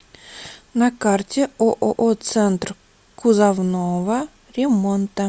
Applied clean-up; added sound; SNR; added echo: none; none; none; none.